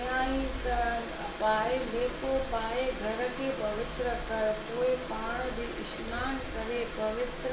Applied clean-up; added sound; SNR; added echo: none; Wind; 16 dB; reverberation time 0.2 s.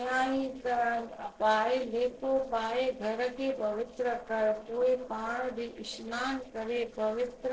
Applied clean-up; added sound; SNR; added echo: neural separator model SepFormer DNS4.